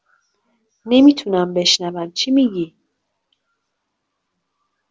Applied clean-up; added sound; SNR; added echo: none; none; none; none.